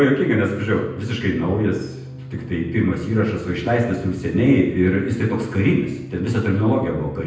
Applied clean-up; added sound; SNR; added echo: none; Organ; 15 dB; reverberation time 0.9 s.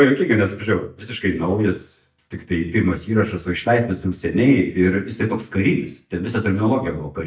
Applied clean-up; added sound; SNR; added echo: neural mask model DeepFilterNet 3.